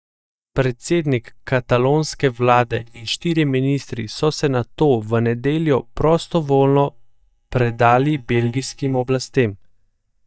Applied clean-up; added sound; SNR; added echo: neural mask model DeepFilterNet 3.